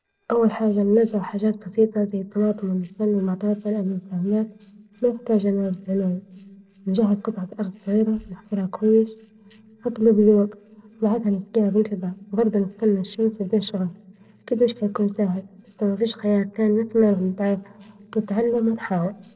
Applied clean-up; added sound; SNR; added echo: neural separator model SepFormer DNS4.